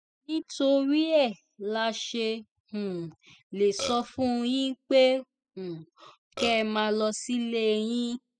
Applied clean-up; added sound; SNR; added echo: classical method spectral subtraction.